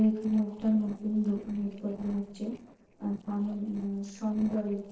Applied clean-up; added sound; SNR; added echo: neural separator model SepFormer DNS4.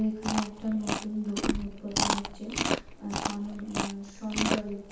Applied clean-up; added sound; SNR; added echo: none; Chewing, mastication; -1 dB; reverberation time 0.9 s.